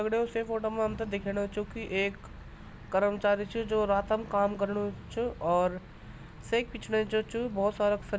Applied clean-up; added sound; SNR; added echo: none; none; none; none.